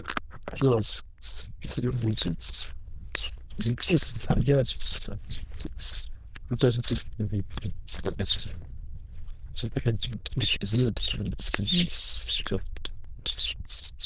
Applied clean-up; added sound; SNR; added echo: neural diffusion model UNIVERSE++.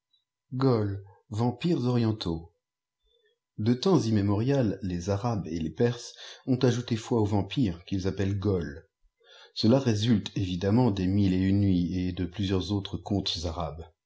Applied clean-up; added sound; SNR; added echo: none; none; none; none.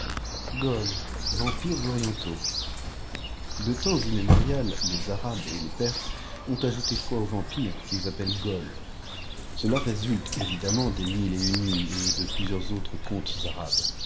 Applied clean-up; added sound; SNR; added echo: none; Bathtub (filling or washing) + Chirp, tweet; -1 dB; none.